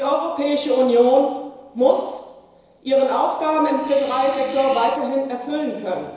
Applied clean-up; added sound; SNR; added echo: neural separator model SepFormer DNS4.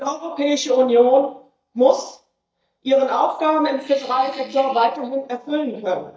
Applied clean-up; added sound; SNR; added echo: neural mask model DeepFilterNet 3.